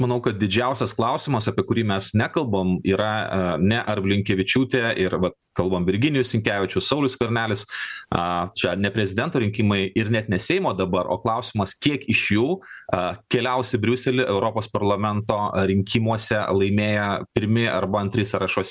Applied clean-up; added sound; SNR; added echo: none; none; none; none.